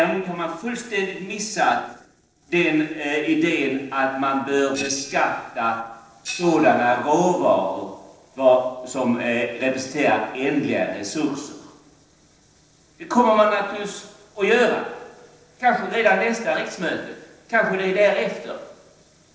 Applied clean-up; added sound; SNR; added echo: neural separator model SepFormer DNS4.